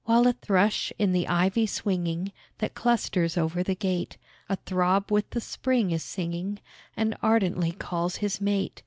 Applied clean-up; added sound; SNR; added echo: none; none; none; none.